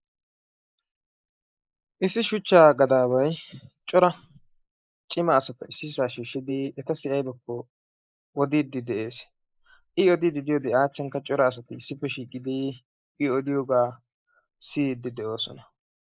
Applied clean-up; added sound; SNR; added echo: neural mask model Resemble Enhance denoiser.